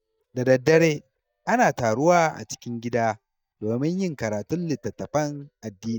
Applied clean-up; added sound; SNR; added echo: neural mask model DeepFilterNet 3.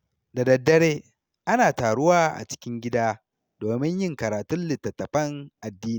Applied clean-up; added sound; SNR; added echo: none; none; none; none.